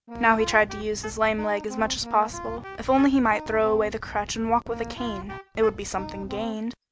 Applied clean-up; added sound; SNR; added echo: none; Wind instrument, woodwind instrument; 14 dB; none.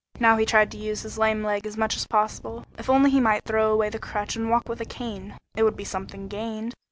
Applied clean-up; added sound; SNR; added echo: none; none; none; none.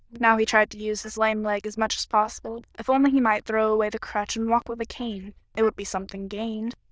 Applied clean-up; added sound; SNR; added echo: neural diffusion model UNIVERSE++.